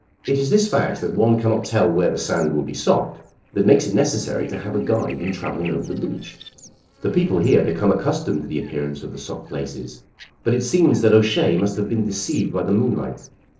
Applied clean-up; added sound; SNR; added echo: neural separator model SepFormer DNS4.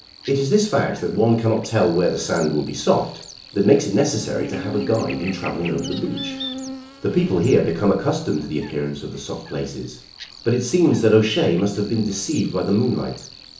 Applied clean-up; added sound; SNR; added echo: none; Buzz; 15 dB; reverberation time 0.8 s.